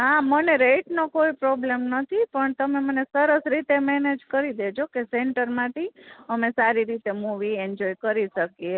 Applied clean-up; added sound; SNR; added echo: none; none; none; none.